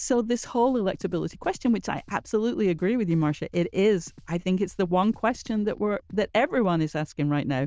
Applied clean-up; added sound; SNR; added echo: neural diffusion model UNIVERSE++.